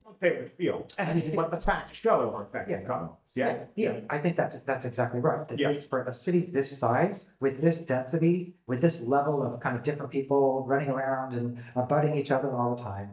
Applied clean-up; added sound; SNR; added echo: neural mask model DeepFilterNet 3.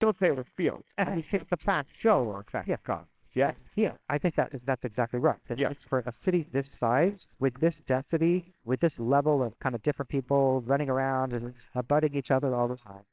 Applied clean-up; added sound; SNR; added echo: neural separator model SepFormer WHAMR!.